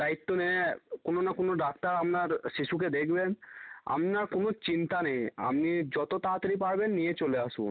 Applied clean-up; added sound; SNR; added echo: none; none; none; none.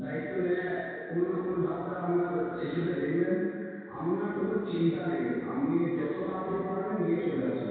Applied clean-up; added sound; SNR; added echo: none; none; none; reverberation time 2.0 s.